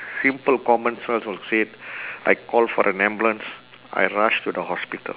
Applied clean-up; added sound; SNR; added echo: none; none; none; none.